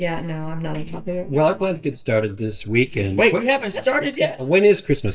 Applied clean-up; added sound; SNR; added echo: neural mask model DeepFilterNet 3.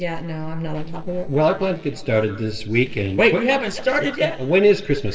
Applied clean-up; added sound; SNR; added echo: neural separator model SepFormer DNS4.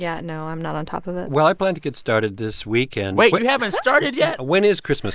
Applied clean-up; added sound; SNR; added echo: none; none; none; none.